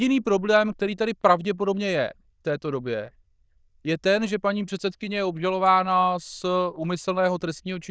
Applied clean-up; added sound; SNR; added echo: neural diffusion model UNIVERSE++.